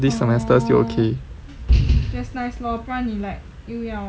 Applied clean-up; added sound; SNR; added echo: none; none; none; none.